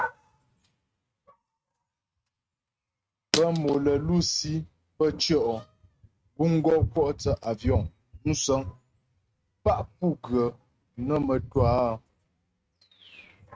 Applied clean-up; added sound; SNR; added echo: neural mask model RNNoise.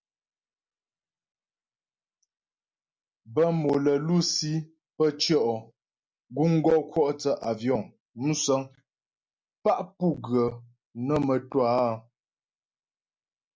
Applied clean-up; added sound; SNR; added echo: none; none; none; none.